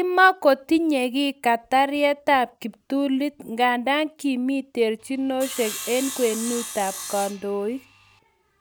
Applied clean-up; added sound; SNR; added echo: none; Sawing; 12 dB; none.